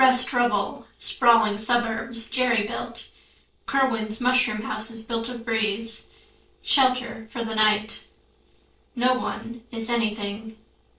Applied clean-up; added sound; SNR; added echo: neural separator model SepFormer DNS4.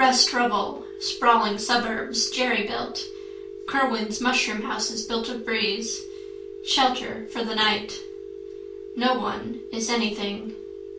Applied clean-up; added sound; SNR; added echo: none; Telephone; 12 dB; reverberation time 0.3 s.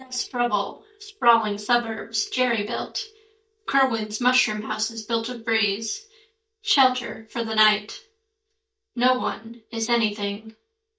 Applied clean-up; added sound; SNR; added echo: neural mask model DeepFilterNet 3.